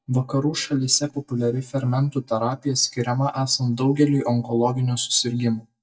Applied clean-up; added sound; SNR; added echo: neural mask model DeepFilterNet 3.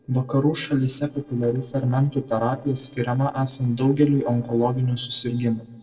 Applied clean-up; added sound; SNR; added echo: neural separator model SepFormer DNS4.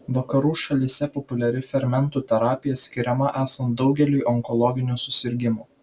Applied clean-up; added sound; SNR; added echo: none; none; none; none.